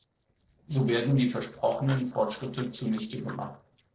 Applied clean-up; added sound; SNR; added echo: neural separator model SepFormer DNS4.